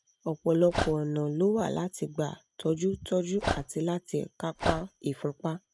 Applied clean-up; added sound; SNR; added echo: neural mask model RNNoise.